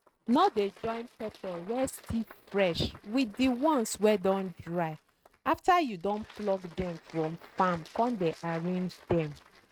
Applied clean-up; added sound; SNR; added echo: neural mask model RNNoise.